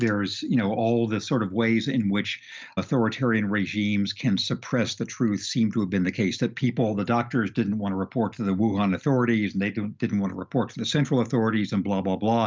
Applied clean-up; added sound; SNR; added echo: none; none; none; none.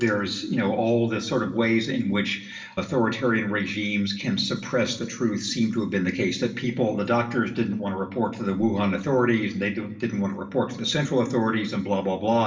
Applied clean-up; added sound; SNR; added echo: none; none; none; reverberation time 0.6 s.